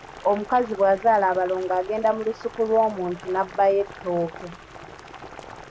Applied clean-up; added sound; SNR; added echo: none; Boiling; 17 dB; none.